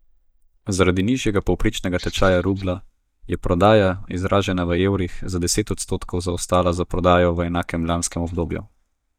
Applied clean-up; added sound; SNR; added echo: neural mask model DeepFilterNet 3.